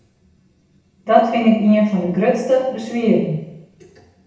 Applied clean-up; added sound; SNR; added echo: none; none; none; reverberation time 0.8 s.